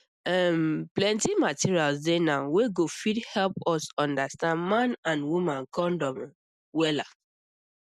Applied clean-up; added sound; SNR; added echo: none; none; none; none.